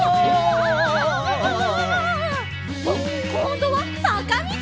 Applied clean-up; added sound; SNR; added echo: none; Guitar; 14 dB; none.